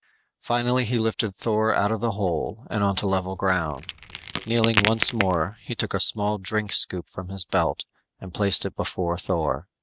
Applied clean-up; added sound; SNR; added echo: none; Crack; 5 dB; none.